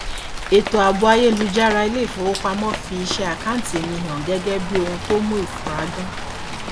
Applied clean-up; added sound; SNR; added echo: none; Rain; 8 dB; none.